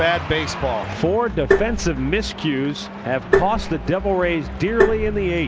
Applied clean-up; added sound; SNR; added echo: none; Tap; 0 dB; none.